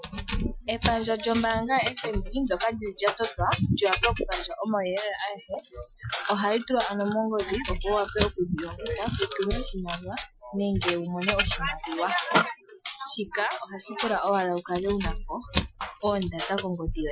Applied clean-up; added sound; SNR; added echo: classical method Wiener filter.